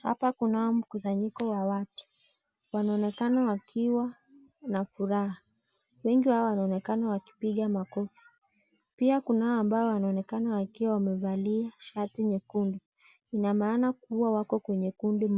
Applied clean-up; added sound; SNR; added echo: none; none; none; none.